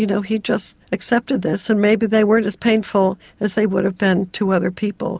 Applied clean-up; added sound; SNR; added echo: none; none; none; none.